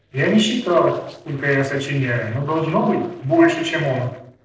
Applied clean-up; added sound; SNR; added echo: neural separator model SepFormer DNS4.